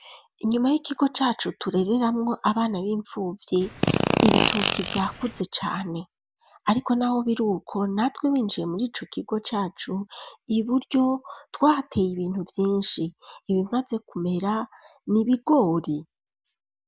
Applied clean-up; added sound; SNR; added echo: none; Fart; -1 dB; none.